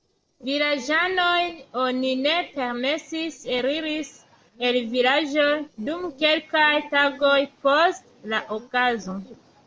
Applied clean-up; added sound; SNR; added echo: neural separator model SepFormer DNS4.